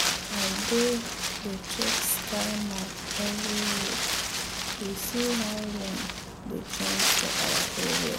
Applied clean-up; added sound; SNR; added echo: none; Wind; -3 dB; none.